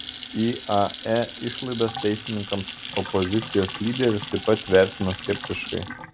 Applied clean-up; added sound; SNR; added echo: none; Sink (filling or washing) / Water tap, faucet / Splash, splatter; 11 dB; none.